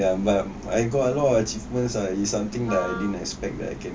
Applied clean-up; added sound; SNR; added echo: none; Wind instrument, woodwind instrument; 10 dB; none.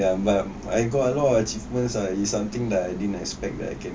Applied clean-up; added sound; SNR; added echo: none; none; none; none.